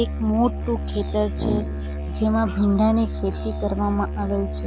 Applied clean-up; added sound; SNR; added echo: none; Brass instrument + Musical instrument; 4 dB; none.